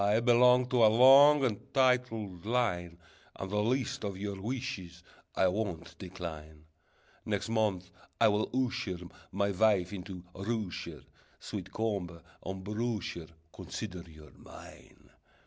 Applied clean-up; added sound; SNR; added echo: none; none; none; none.